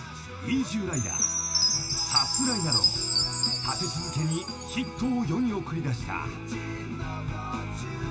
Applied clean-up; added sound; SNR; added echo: none; Chime; 0 dB; reverberation time 2.7 s.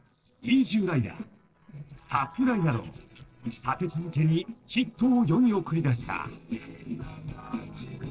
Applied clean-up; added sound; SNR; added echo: neural separator model SepFormer DNS4.